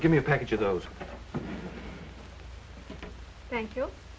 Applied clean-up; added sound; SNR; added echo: none; none; none; none.